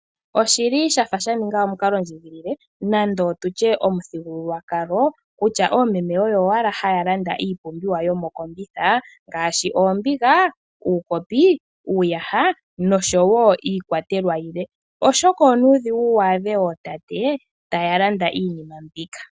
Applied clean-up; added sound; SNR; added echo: none; none; none; none.